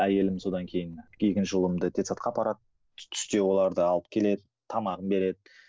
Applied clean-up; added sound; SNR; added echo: neural separator model SepFormer DNS4.